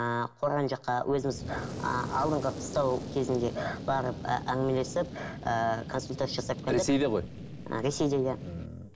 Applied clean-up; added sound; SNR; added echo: none; Fire; 10 dB; reverberation time 0.5 s.